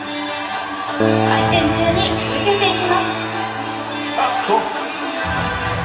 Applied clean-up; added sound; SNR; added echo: none; Keyboard (musical); 4 dB; reverberation time 1.4 s.